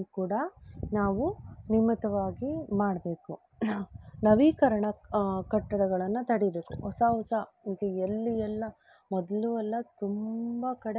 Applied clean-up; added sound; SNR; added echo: none; none; none; none.